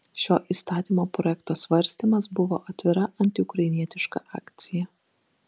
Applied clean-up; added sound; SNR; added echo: none; none; none; none.